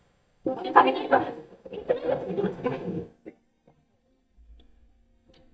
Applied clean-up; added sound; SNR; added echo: neural mask model DeepFilterNet 3.